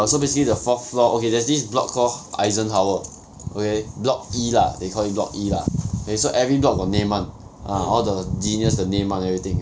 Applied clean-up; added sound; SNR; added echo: none; none; none; none.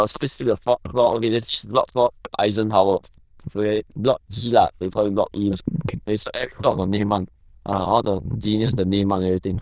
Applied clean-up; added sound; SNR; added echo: neural diffusion model UNIVERSE++.